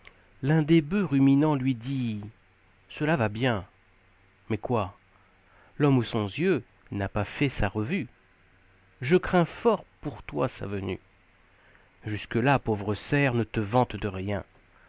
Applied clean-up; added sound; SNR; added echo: none; none; none; none.